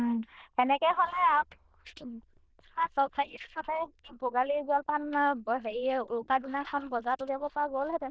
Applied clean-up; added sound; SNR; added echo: neural diffusion model UNIVERSE++.